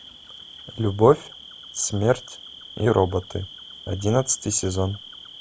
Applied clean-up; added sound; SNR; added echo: none; Cricket; 18 dB; none.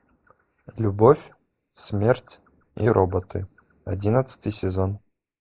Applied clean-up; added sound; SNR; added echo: neural mask model Resemble Enhance denoiser.